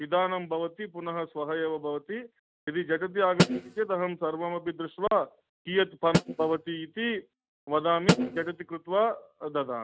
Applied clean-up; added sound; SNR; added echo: neural mask model RNNoise.